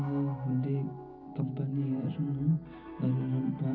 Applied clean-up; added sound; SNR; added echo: none; Piano; 15 dB; reverberation time 0.4 s.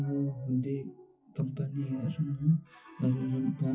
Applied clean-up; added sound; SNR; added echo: classical method WPE with log-MMSE.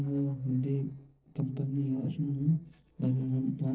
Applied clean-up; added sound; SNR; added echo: neural separator model SepFormer DNS4.